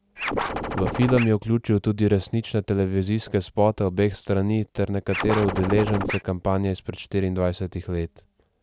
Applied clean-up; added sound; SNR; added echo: none; Scratching (performance technique); 4 dB; none.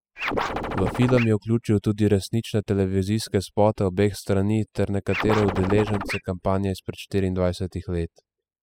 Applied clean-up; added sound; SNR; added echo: classical method spectral subtraction.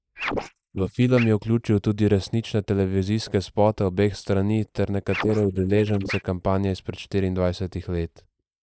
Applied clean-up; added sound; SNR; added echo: neural mask model Resemble Enhance denoiser.